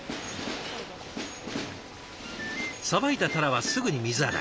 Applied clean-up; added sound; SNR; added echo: none; none; none; none.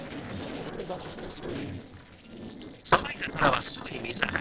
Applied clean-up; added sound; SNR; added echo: neural separator model SepFormer DNS4.